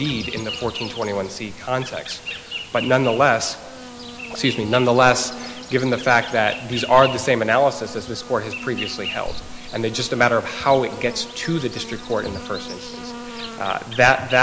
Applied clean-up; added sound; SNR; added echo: none; Insect; 12 dB; none.